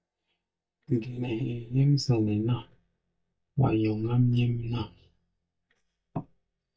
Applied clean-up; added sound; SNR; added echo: neural mask model DeepFilterNet 3.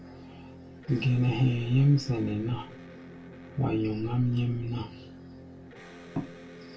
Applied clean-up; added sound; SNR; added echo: none; Electric guitar; 17 dB; reverberation time 0.2 s.